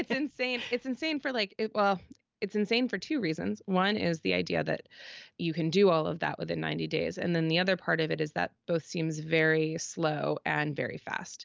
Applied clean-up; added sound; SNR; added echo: none; none; none; none.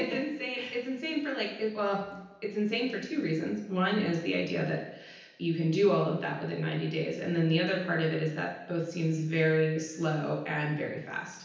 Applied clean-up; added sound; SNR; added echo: none; none; none; reverberation time 0.9 s.